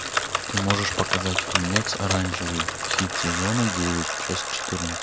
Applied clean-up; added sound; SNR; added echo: none; Bicycle; -1 dB; none.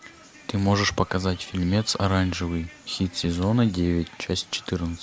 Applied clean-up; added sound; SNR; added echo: none; none; none; none.